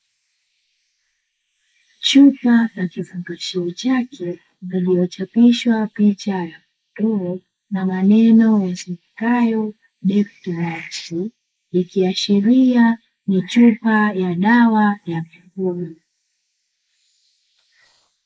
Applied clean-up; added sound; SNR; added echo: neural mask model Resemble Enhance denoiser.